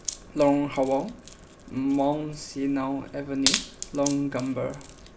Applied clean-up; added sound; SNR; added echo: none; Wood; 8 dB; none.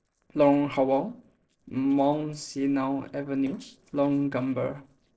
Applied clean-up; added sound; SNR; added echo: neural separator model SepFormer DNS4.